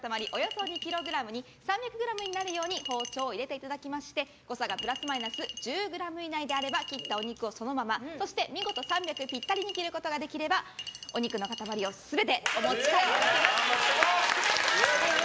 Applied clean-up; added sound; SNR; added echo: none; Chink, clink; 12 dB; none.